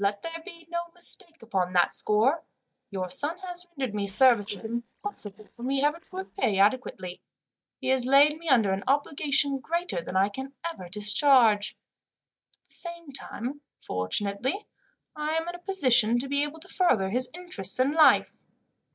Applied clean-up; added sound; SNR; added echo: neural mask model DeepFilterNet 3.